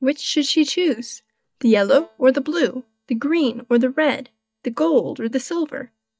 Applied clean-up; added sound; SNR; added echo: neural mask model DeepFilterNet 3.